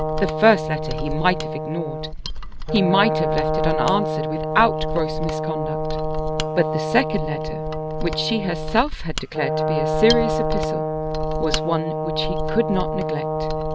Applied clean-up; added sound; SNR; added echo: none; Brass instrument + Mechanisms; 0 dB; none.